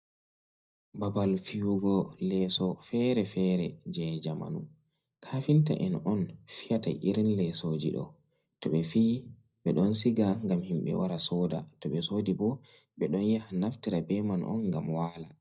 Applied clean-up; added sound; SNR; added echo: neural mask model DeepFilterNet 3.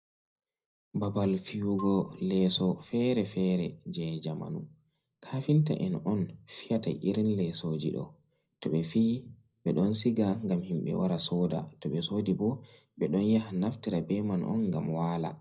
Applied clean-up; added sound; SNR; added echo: none; Marimba, xylophone; 19 dB; reverberation time 0.4 s.